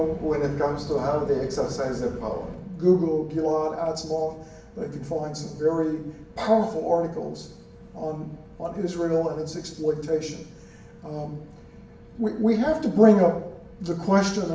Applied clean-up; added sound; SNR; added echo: none; none; none; reverberation time 0.8 s.